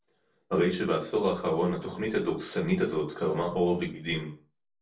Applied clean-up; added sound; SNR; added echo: none; none; none; reverberation time 0.4 s.